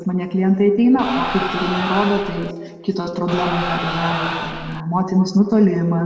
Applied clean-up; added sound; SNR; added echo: none; Crowd; 6 dB; reverberation time 1.8 s.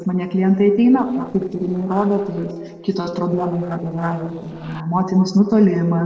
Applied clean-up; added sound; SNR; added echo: neural separator model SepFormer DNS4.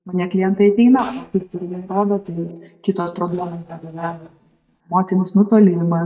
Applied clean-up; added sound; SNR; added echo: neural mask model DeepFilterNet 3.